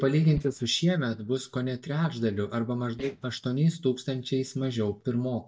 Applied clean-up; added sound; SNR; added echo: neural mask model DeepFilterNet 3.